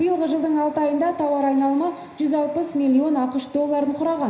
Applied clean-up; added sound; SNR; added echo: none; none; none; reverberation time 0.9 s.